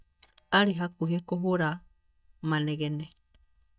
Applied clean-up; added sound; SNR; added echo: neural mask model DeepFilterNet 3.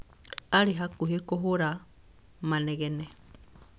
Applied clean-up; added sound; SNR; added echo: none; none; none; none.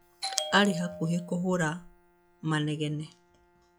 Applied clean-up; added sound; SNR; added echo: classical method log-MMSE.